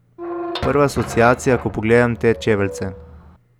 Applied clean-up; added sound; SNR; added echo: none; Squeak / Thump, thud; 11 dB; none.